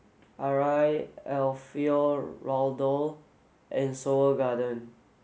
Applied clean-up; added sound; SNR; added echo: none; none; none; none.